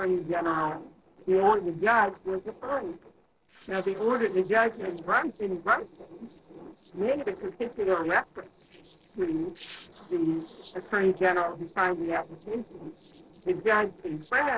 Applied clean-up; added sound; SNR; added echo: neural separator model SepFormer DNS4.